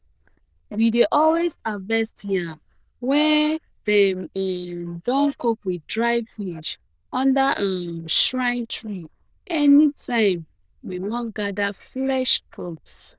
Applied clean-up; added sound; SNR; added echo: neural diffusion model UNIVERSE++.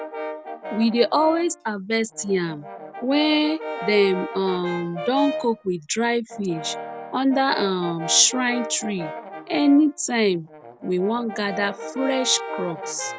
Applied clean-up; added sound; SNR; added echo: none; Brass instrument; 10 dB; none.